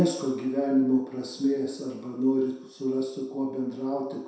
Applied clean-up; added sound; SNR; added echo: none; none; none; reverberation time 0.7 s.